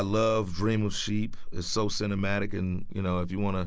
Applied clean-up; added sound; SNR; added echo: none; none; none; none.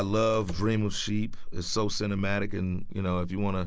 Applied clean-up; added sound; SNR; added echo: none; Slam / Wood; 16 dB; none.